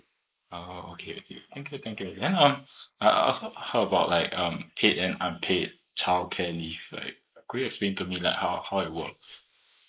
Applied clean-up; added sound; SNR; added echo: neural mask model Resemble Enhance denoiser.